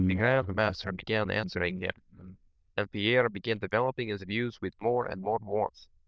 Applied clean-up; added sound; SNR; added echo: neural diffusion model UNIVERSE++.